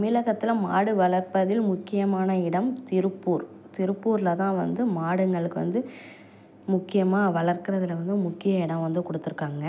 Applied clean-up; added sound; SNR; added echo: none; none; none; none.